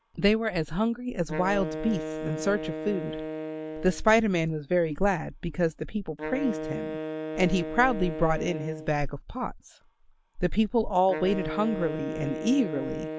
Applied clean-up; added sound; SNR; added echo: none; Wind instrument, woodwind instrument; 9 dB; none.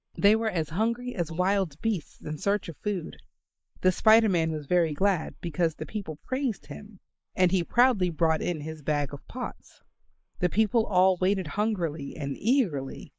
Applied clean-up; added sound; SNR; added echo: neural mask model Resemble Enhance denoiser.